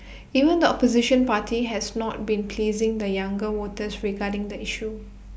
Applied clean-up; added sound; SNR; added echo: none; none; none; none.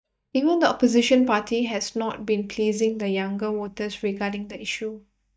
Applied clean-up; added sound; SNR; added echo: neural mask model DeepFilterNet 3.